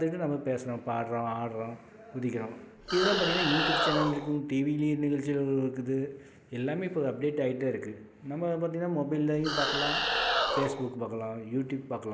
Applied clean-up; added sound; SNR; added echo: none; Animal; -1 dB; none.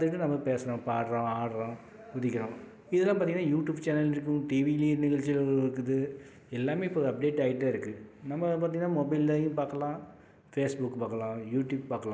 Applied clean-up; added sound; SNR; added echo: none; none; none; none.